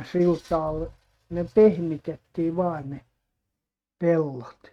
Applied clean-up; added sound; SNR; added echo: neural mask model RNNoise.